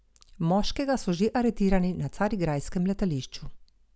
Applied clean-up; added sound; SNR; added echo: none; none; none; none.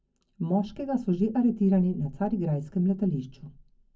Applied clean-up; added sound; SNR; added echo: none; none; none; reverberation time 0.3 s.